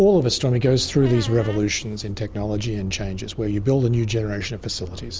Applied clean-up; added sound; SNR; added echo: none; Squeak + Subway, metro, underground; 15 dB; none.